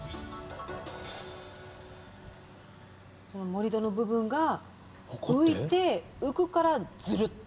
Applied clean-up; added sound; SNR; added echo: none; Truck; 19 dB; reverberation time 0.5 s.